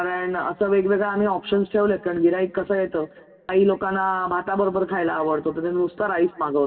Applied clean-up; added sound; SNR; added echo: none; none; none; reverberation time 2.5 s.